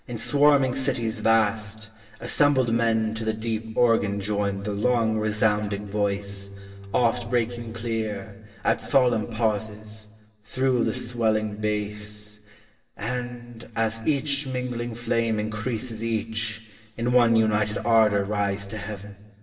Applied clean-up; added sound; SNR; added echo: none; Bowed string instrument; 15 dB; reverberation time 1.3 s.